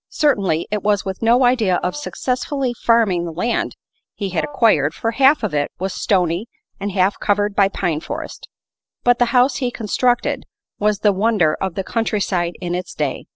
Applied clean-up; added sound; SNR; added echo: neural separator model SepFormer DNS4.